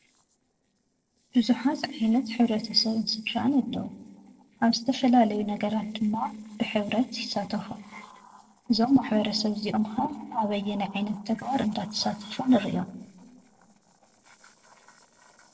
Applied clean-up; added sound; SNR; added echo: neural separator model SepFormer DNS4.